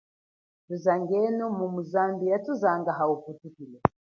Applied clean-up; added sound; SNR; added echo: none; none; none; none.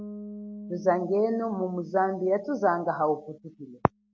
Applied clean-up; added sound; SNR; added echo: none; Bass guitar; 16 dB; none.